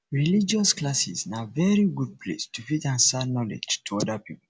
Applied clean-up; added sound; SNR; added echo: none; none; none; none.